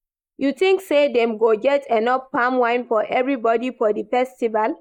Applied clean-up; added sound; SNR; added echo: neural mask model Resemble Enhance denoiser.